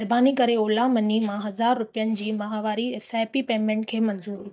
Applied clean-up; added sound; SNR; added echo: neural mask model DeepFilterNet 3.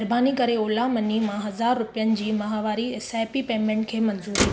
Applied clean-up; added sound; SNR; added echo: none; Motor vehicle (road); 11 dB; none.